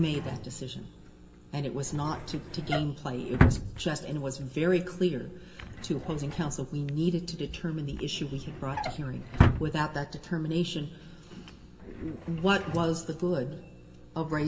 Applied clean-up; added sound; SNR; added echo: none; Drawer open or close; 2 dB; reverberation time 2.9 s.